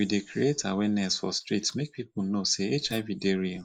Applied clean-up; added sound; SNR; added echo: neural mask model Resemble Enhance denoiser.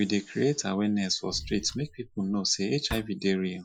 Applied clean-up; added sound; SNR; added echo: classical method Wiener filter.